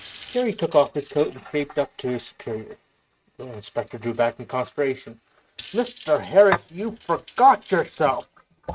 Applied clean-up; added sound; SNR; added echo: neural mask model RNNoise.